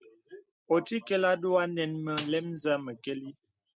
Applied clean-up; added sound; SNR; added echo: none; Snare drum; 14 dB; none.